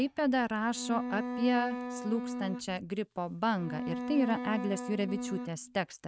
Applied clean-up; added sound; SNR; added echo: neural mask model RNNoise.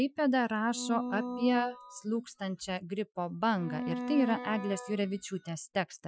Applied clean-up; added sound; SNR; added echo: classical method Wiener filter.